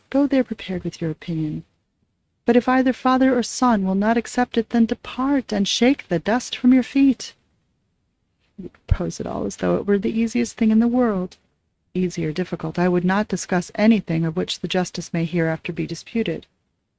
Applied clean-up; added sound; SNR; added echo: neural mask model RNNoise.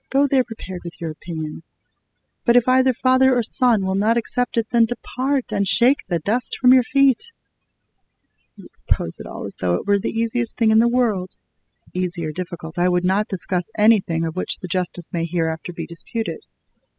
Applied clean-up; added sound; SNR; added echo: classical method spectral subtraction.